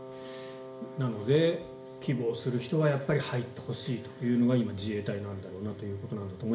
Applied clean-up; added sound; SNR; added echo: none; Wind instrument, woodwind instrument; 15 dB; reverberation time 0.5 s.